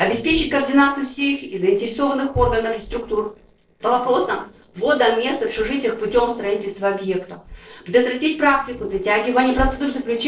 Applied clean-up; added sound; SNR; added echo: neural separator model SepFormer DNS4.